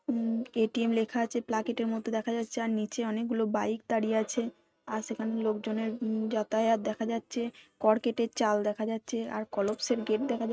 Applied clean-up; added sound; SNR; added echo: neural mask model RNNoise.